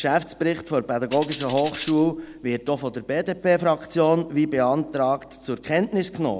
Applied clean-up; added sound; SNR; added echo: none; Tambourine; 16 dB; none.